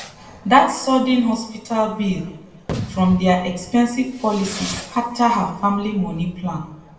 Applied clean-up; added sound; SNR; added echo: none; Fireworks; 15 dB; reverberation time 0.7 s.